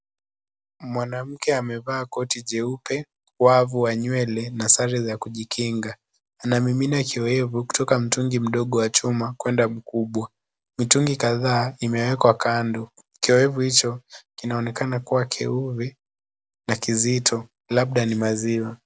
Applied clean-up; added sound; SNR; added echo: none; none; none; none.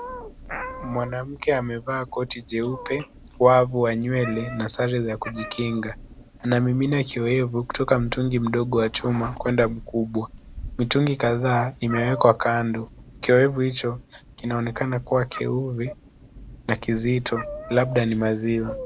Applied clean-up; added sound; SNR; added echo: none; Meow; 16 dB; none.